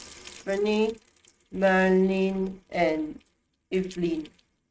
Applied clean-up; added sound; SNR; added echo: neural mask model RNNoise.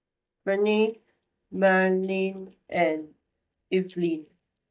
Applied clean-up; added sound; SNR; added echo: neural mask model DeepFilterNet 3.